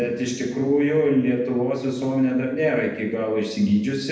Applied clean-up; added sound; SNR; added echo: none; none; none; reverberation time 0.9 s.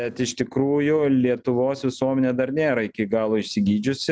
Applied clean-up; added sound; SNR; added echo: none; none; none; none.